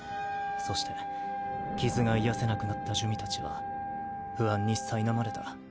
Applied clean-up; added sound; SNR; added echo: none; Wind instrument, woodwind instrument; 4 dB; none.